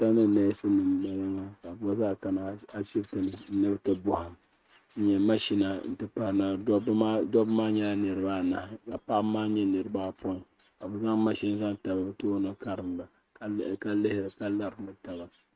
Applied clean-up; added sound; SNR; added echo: neural mask model RNNoise.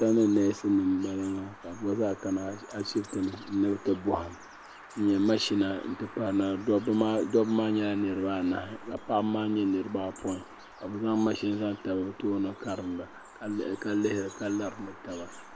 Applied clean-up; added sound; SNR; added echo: none; Bird vocalization, bird call, bird song; 19 dB; none.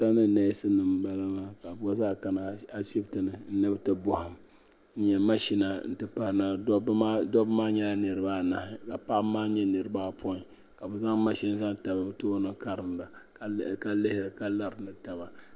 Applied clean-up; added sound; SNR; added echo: none; none; none; none.